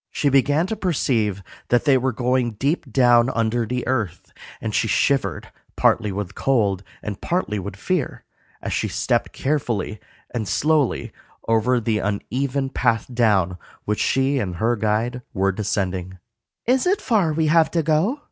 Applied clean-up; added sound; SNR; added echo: none; none; none; none.